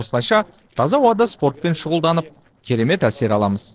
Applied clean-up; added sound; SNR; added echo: neural separator model SepFormer DNS4.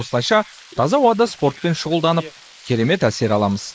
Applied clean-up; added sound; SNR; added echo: neural mask model Resemble Enhance denoiser.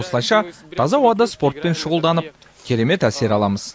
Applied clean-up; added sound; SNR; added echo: none; none; none; none.